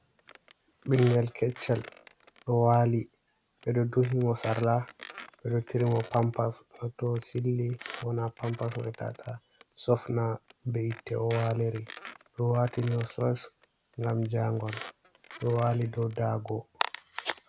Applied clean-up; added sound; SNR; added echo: none; Squeak; 19 dB; none.